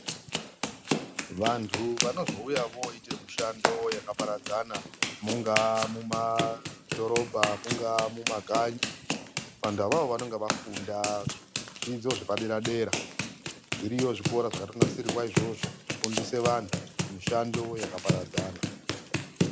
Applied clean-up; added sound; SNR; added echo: none; Run; 1 dB; none.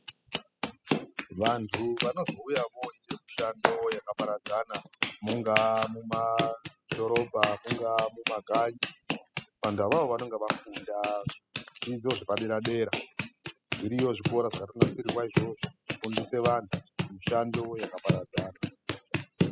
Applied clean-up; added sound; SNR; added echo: classical method spectral subtraction.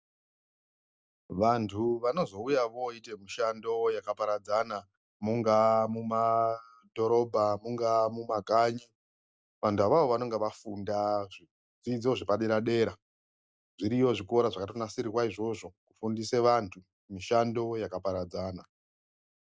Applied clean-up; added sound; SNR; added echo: none; none; none; none.